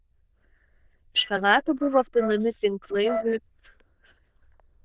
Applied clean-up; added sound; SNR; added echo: neural diffusion model UNIVERSE++.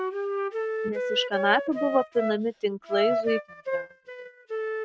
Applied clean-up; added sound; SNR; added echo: neural mask model RNNoise.